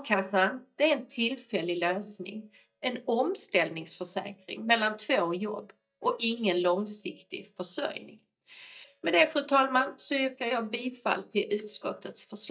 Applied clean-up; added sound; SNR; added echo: neural mask model DeepFilterNet 3.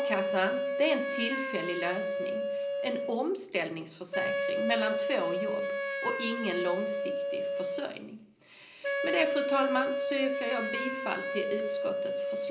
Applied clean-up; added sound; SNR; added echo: none; Wind instrument, woodwind instrument; -1 dB; reverberation time 0.5 s.